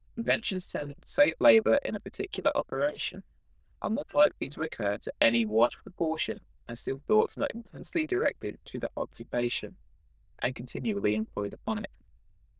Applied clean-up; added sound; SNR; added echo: neural diffusion model UNIVERSE++.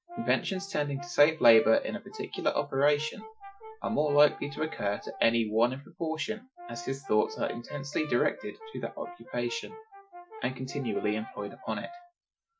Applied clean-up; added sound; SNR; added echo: classical method Wiener filter.